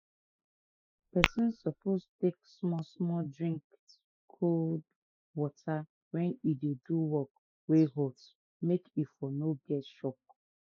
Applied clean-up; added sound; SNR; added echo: classical method Wiener filter.